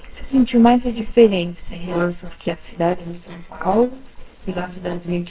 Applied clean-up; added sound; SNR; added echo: neural separator model SepFormer WHAMR!.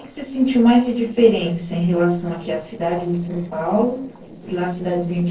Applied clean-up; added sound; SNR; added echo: neural separator model SepFormer DNS4.